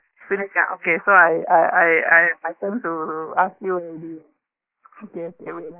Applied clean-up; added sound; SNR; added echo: neural mask model Resemble Enhance denoiser.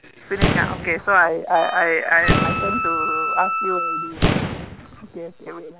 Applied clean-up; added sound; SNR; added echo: none; Boom + Wind instrument, woodwind instrument; 1 dB; none.